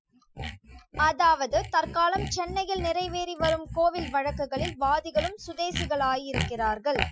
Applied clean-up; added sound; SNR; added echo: classical method Wiener filter.